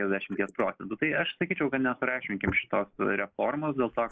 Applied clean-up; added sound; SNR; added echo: neural mask model Resemble Enhance denoiser.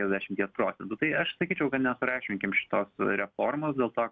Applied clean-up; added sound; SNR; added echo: none; none; none; none.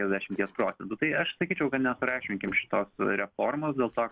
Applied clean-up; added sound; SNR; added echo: neural separator model SepFormer DNS4.